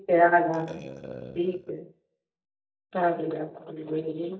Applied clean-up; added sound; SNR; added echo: neural mask model DeepFilterNet 3.